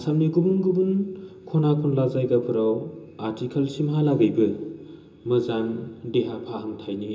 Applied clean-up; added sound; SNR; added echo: none; none; none; reverberation time 0.2 s.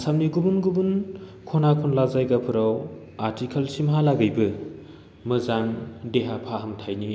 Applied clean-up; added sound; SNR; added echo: none; none; none; none.